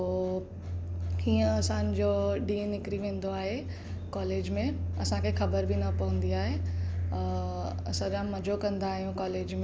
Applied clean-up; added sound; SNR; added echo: none; none; none; none.